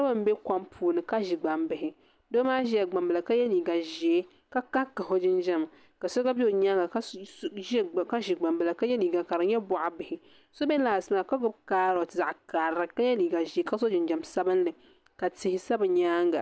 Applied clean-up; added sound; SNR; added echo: none; none; none; none.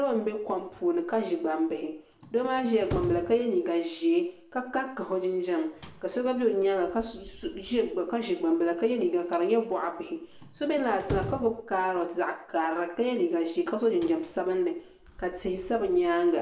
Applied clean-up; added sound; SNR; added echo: none; Squeak / Slam / Wood; 16 dB; reverberation time 0.5 s.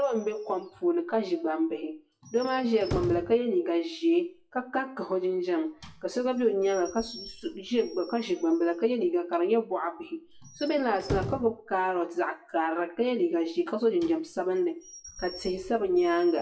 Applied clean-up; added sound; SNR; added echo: classical method WPE with log-MMSE.